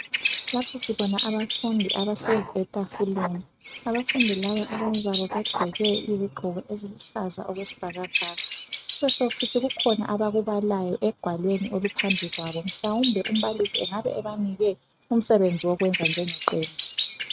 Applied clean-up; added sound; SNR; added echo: neural mask model RNNoise.